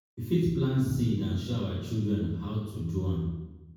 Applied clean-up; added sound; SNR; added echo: none; none; none; reverberation time 1.1 s.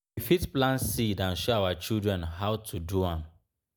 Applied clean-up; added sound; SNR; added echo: none; none; none; none.